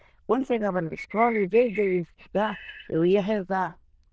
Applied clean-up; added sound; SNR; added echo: neural diffusion model UNIVERSE++.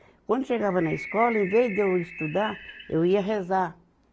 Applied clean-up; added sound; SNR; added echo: none; Bird; 13 dB; none.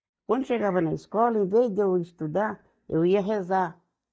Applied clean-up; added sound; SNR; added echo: neural mask model DeepFilterNet 3.